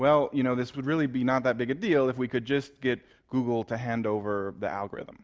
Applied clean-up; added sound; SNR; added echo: none; none; none; none.